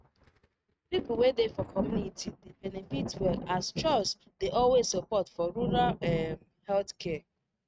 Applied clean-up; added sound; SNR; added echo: neural mask model RNNoise.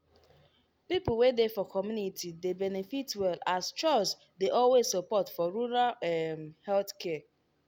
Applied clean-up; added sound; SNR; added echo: none; none; none; none.